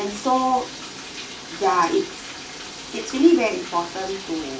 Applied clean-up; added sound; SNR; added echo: none; Bathtub (filling or washing); 12 dB; reverberation time 0.3 s.